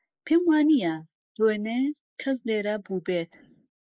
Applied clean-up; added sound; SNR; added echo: neural mask model Resemble Enhance denoiser.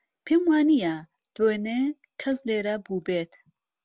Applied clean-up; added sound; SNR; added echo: none; none; none; none.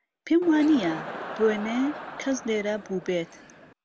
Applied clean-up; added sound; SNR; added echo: none; Crowd; 12 dB; none.